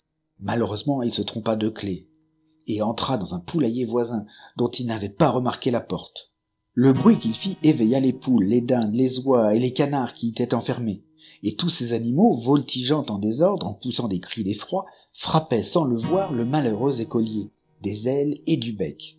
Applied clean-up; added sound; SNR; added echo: neural separator model SepFormer DNS4.